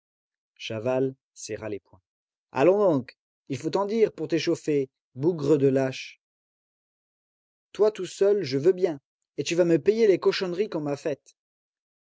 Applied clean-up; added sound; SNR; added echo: none; none; none; none.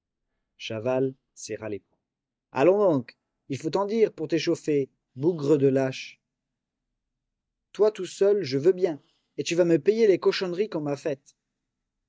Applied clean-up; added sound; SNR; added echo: neural mask model DeepFilterNet 3.